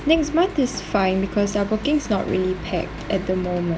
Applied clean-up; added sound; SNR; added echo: none; Drum kit; 20 dB; none.